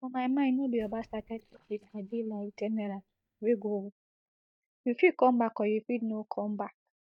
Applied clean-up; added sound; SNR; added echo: neural mask model DeepFilterNet 3.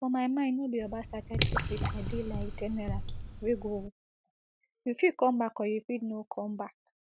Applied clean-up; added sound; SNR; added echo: none; Drip / Water; 0 dB; none.